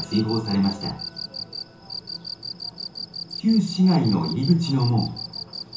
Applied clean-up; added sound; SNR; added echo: none; Cricket; 11 dB; reverberation time 0.7 s.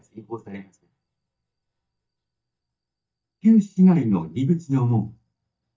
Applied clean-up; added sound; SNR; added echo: neural mask model DeepFilterNet 3.